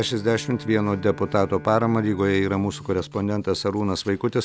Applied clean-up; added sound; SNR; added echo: none; Bowed string instrument; 17 dB; none.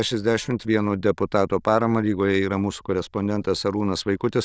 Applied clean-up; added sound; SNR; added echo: neural diffusion model UNIVERSE++.